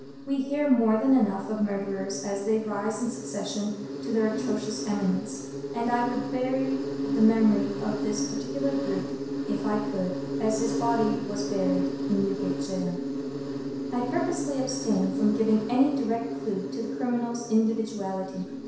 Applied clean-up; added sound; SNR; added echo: none; Insect; 4 dB; reverberation time 0.7 s.